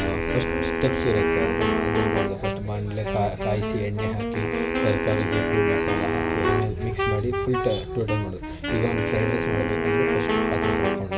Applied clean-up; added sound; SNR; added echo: none; Wind instrument, woodwind instrument + Wind instrument, woodwind instrument; -2 dB; none.